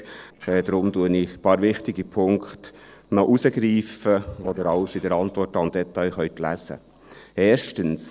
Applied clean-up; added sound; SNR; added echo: neural separator model SepFormer DNS4.